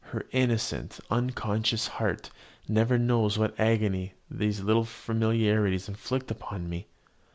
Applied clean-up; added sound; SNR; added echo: none; none; none; none.